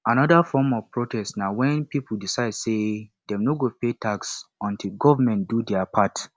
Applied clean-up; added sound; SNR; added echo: none; none; none; none.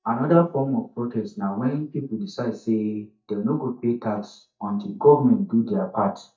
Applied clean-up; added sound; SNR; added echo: neural mask model DeepFilterNet 3.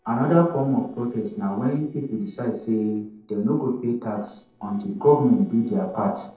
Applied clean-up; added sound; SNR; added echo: neural separator model SepFormer DNS4.